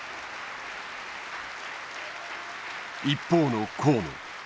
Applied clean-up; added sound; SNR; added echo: none; none; none; none.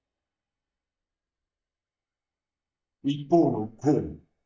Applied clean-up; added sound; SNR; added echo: neural mask model DeepFilterNet 3.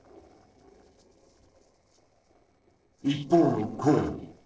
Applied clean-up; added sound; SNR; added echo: neural separator model SepFormer DNS4.